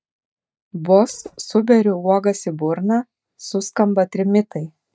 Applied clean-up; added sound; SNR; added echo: neural mask model DeepFilterNet 3.